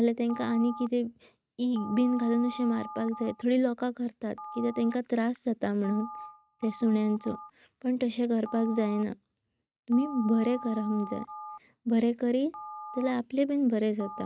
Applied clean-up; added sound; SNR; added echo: neural mask model RNNoise.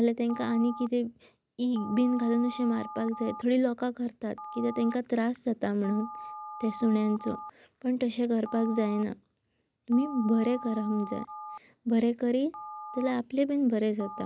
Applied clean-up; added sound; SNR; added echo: none; Telephone; 15 dB; none.